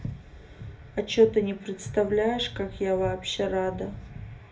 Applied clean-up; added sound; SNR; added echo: none; none; none; reverberation time 0.3 s.